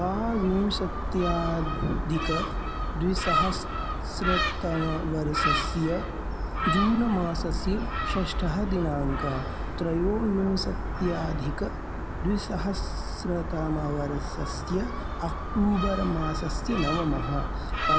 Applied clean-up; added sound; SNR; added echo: none; Gull, seagull; 1 dB; none.